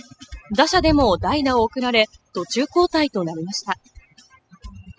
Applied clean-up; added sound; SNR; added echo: classical method spectral subtraction.